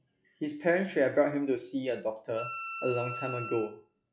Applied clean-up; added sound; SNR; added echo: classical method log-MMSE.